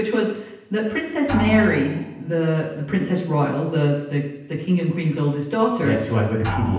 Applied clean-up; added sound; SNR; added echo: none; Drum; 12 dB; reverberation time 0.9 s.